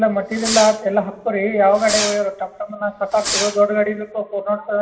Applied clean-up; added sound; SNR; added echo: none; Fireworks; 8 dB; reverberation time 0.9 s.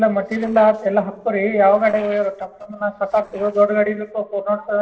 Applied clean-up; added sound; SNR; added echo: neural separator model SepFormer DNS4.